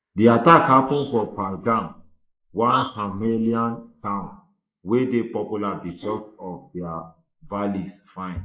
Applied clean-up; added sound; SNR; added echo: neural mask model Resemble Enhance denoiser.